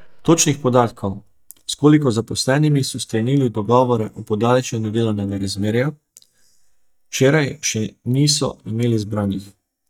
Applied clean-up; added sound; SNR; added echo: neural mask model DeepFilterNet 3.